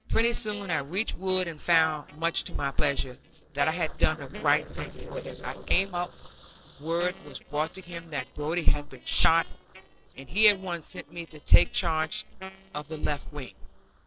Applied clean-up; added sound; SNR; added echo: neural separator model SepFormer DNS4.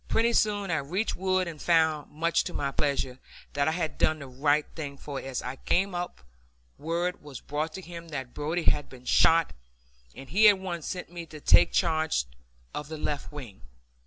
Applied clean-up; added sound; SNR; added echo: none; none; none; none.